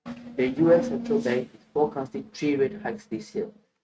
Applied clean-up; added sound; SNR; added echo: neural mask model RNNoise.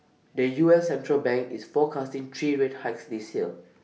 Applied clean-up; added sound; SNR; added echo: none; none; none; none.